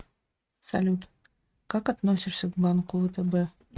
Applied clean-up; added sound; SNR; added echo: neural mask model RNNoise.